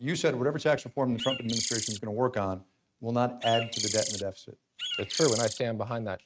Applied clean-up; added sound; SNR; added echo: neural mask model RNNoise.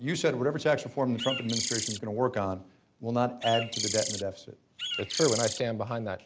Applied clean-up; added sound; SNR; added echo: none; Bird; 3 dB; none.